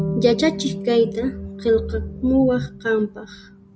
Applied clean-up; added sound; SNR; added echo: none; Bass guitar; 12 dB; none.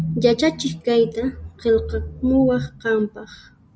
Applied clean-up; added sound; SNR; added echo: none; none; none; none.